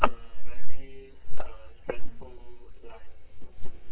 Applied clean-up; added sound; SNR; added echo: neural mask model DeepFilterNet 3.